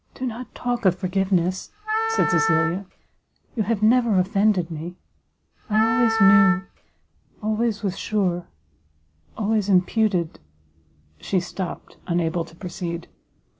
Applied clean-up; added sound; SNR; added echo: none; Wind instrument, woodwind instrument; 2 dB; none.